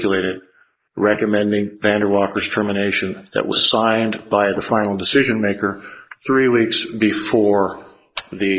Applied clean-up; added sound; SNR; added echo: neural mask model Resemble Enhance denoiser.